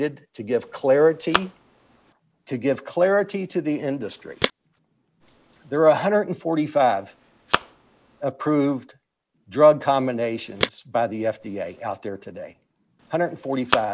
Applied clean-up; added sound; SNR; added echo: none; Telephone; 11 dB; none.